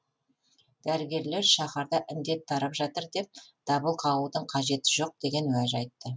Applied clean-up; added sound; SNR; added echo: none; none; none; none.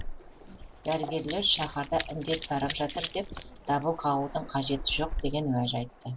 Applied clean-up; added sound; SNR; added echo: none; Run + Waves, surf; 7 dB; none.